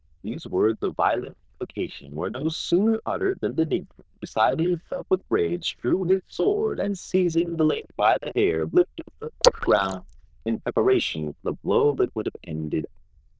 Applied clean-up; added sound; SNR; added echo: neural diffusion model UNIVERSE++.